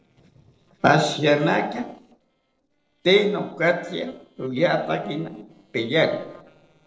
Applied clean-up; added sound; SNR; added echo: neural separator model SepFormer DNS4.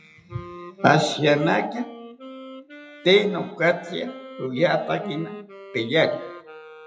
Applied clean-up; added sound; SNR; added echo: classical method WPE with log-MMSE.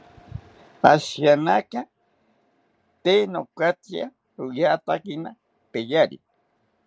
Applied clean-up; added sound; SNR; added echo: none; none; none; none.